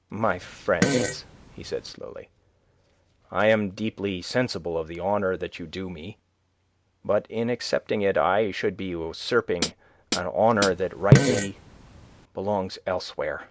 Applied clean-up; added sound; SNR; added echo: none; Hi-hat + Fart; -1 dB; none.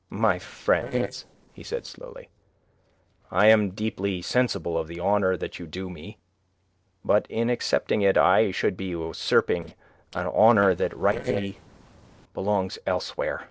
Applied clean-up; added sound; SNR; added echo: neural separator model SepFormer DNS4.